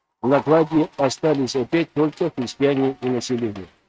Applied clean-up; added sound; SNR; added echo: neural mask model RNNoise.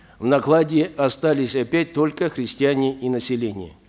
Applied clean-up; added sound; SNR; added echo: none; none; none; none.